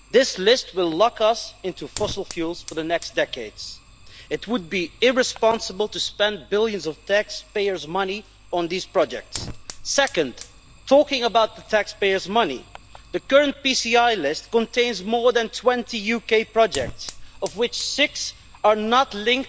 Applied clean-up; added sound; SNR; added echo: none; Fire; 20 dB; none.